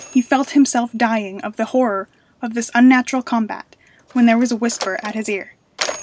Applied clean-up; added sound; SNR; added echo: none; Mechanisms; 17 dB; none.